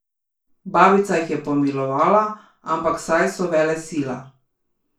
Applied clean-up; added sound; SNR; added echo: none; none; none; reverberation time 0.2 s.